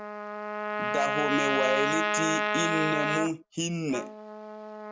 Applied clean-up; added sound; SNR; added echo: none; Trumpet; -1 dB; none.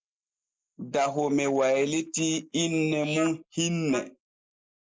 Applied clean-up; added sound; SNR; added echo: neural mask model Resemble Enhance denoiser.